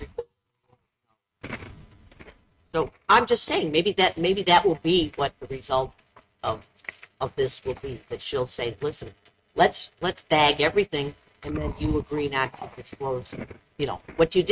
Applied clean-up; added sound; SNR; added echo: neural mask model RNNoise.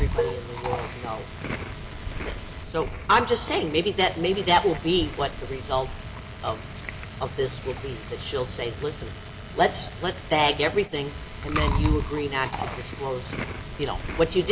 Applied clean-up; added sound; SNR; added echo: none; Chewing, mastication + Dishes, pots, and pans; 5 dB; none.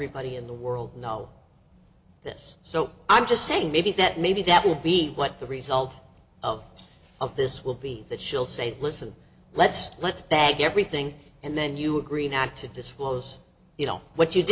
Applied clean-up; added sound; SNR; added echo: none; none; none; none.